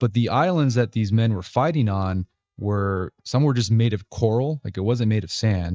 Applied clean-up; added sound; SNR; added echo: neural mask model DeepFilterNet 3.